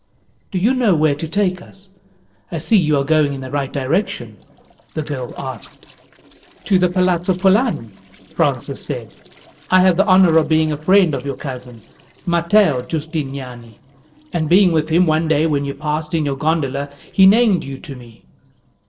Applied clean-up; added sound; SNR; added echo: neural separator model SepFormer DNS4.